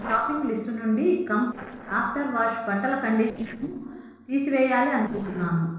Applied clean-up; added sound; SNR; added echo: neural separator model SepFormer DNS4.